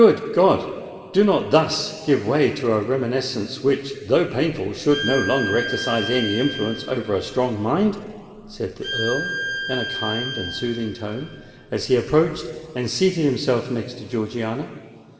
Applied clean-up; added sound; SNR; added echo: none; Bowed string instrument; 9 dB; reverberation time 2.2 s.